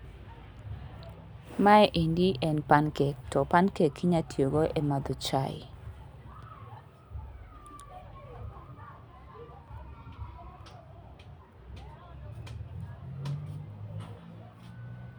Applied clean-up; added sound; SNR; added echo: none; none; none; none.